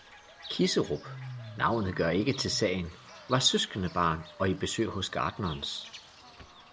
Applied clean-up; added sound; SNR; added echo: none; Bird / Fowl; 16 dB; none.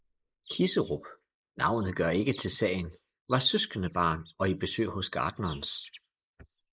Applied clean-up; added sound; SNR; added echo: neural mask model Resemble Enhance denoiser.